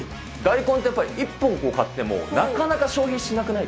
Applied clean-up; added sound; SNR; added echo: none; none; none; none.